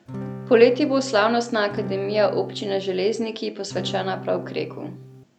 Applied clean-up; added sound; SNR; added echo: none; Acoustic guitar / Strum; 13 dB; none.